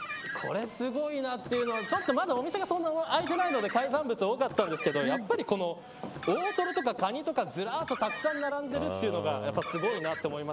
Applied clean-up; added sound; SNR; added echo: none; Car; 11 dB; none.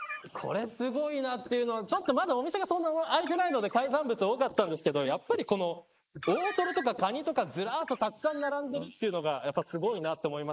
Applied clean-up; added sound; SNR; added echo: neural mask model Resemble Enhance denoiser.